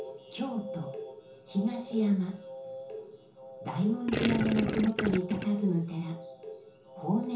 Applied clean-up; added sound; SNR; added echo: none; Gurgling; 0 dB; reverberation time 0.6 s.